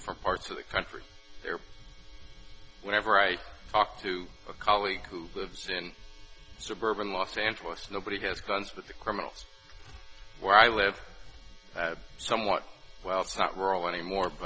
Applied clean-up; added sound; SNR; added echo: none; none; none; none.